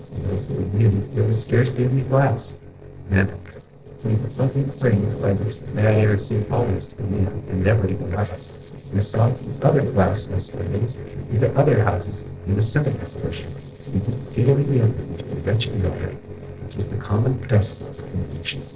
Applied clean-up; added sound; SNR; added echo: neural separator model SepFormer DNS4.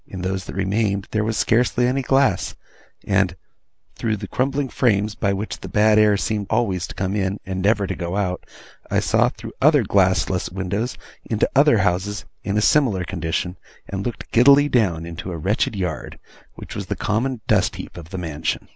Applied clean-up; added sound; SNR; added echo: none; none; none; none.